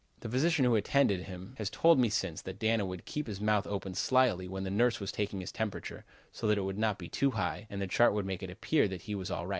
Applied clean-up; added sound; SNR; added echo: none; none; none; none.